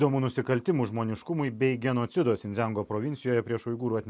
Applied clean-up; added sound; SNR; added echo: none; none; none; none.